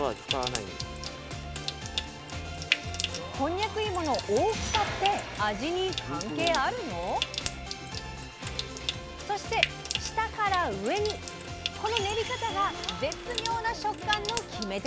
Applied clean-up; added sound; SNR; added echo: none; Trickle, dribble / Sink (filling or washing) / Water tap, faucet; 7 dB; none.